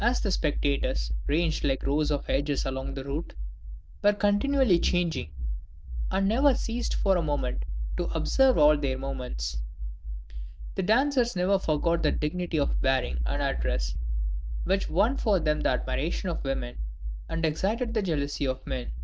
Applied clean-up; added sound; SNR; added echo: neural diffusion model UNIVERSE++.